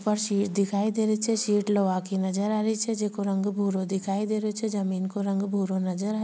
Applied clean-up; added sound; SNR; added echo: none; none; none; none.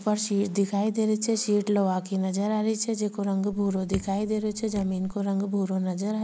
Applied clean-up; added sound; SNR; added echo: none; Raindrop / Drip; 14 dB; none.